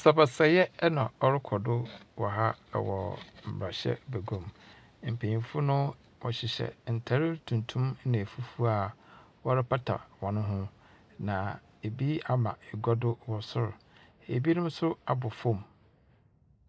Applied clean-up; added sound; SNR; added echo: none; none; none; none.